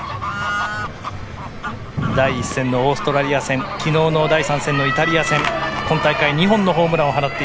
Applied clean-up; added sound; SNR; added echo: none; Bird / Fowl; 11 dB; none.